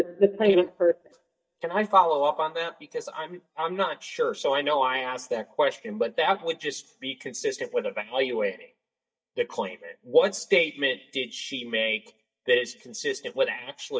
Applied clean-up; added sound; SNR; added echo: neural mask model DeepFilterNet 3.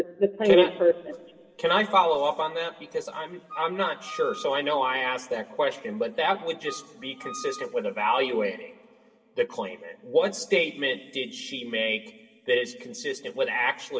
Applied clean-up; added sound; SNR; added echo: none; Wind instrument, woodwind instrument; 16 dB; reverberation time 1.6 s.